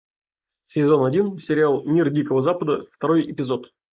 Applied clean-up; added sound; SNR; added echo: neural mask model Resemble Enhance denoiser.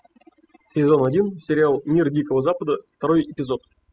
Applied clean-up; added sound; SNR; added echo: classical method spectral subtraction.